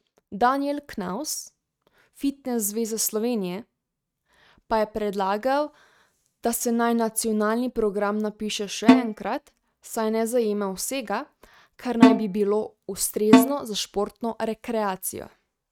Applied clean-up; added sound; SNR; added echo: neural mask model RNNoise.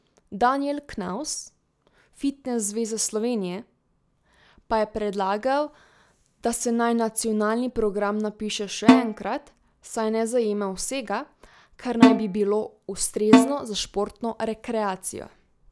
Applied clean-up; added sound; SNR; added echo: none; Snare drum; -5 dB; none.